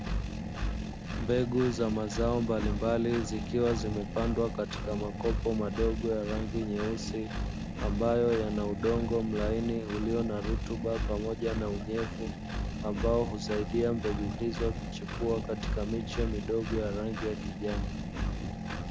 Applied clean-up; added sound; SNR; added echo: none; Engine; 3 dB; none.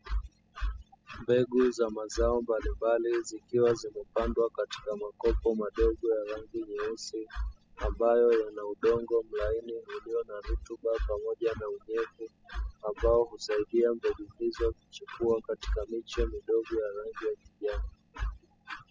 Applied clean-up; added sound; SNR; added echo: classical method spectral subtraction.